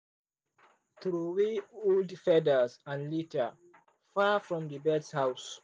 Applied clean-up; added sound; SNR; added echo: none; none; none; none.